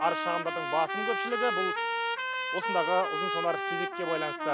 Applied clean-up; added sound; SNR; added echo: none; Trumpet; 0 dB; none.